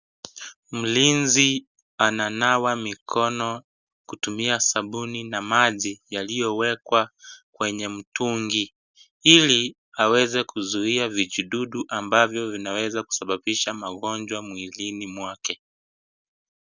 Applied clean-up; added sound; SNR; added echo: none; none; none; none.